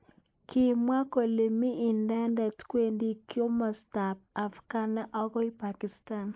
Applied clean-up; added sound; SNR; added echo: neural mask model Resemble Enhance denoiser.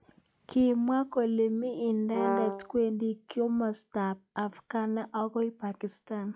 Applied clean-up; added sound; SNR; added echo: classical method log-MMSE.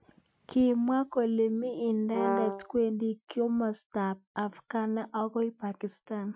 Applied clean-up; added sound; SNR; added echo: classical method Wiener filter.